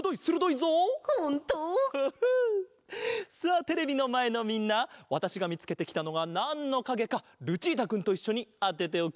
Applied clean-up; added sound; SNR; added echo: none; none; none; none.